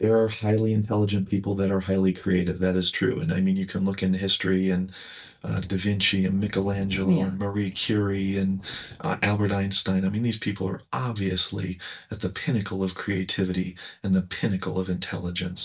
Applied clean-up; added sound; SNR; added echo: neural mask model DeepFilterNet 3.